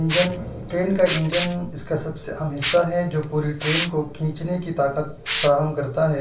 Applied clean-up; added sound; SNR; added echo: none; Liquid; 5 dB; reverberation time 0.3 s.